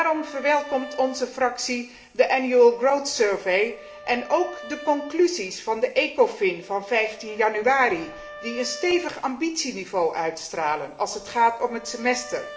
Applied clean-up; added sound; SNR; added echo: none; Wind instrument, woodwind instrument; 19 dB; reverberation time 0.9 s.